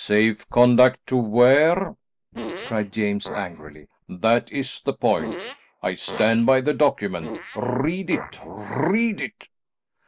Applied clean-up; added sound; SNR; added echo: neural mask model Resemble Enhance denoiser.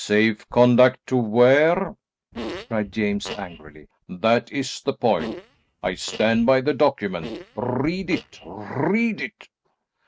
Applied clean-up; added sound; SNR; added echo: neural mask model RNNoise.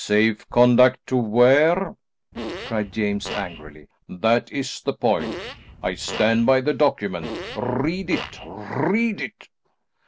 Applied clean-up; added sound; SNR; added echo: none; Fart; 12 dB; none.